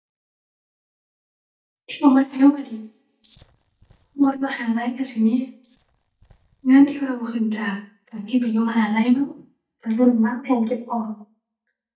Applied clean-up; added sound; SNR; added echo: neural mask model DeepFilterNet 3.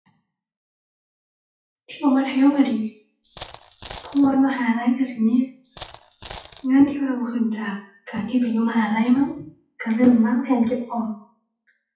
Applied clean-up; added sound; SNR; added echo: classical method WPE with log-MMSE.